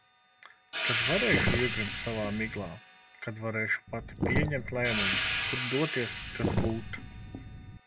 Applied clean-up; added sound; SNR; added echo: none; Sink (filling or washing) + Hi-hat; -2 dB; none.